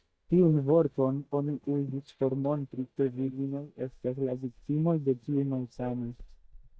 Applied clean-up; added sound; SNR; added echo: neural mask model DeepFilterNet 3.